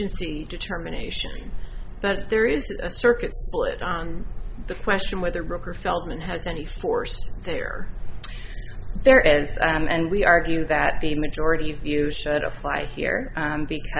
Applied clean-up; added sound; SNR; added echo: none; none; none; none.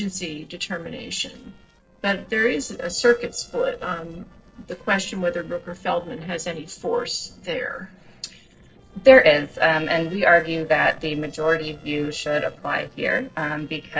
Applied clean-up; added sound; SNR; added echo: neural separator model SepFormer DNS4.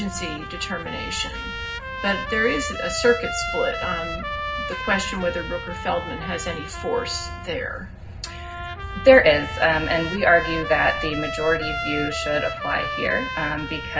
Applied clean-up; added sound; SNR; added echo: none; Trumpet; 7 dB; reverberation time 0.4 s.